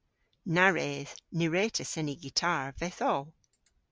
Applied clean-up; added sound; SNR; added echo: none; none; none; none.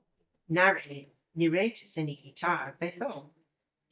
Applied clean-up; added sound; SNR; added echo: neural mask model DeepFilterNet 3.